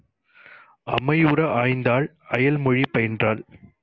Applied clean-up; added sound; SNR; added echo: none; none; none; none.